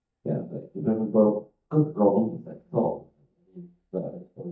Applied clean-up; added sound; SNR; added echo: neural mask model DeepFilterNet 3.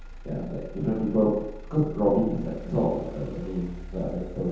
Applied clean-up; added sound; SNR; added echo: none; Motor vehicle (road); 12 dB; reverberation time 0.9 s.